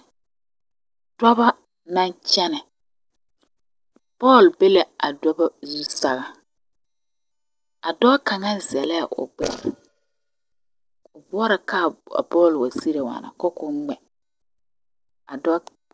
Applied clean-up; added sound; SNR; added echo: neural separator model SepFormer DNS4.